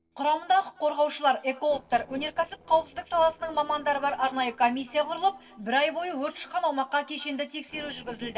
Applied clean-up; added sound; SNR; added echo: neural separator model SepFormer DNS4.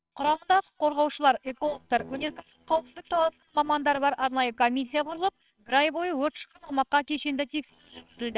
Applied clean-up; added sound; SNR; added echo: neural separator model SepFormer WHAMR!.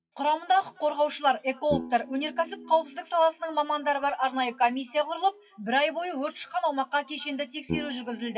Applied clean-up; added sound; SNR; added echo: classical method WPE with log-MMSE.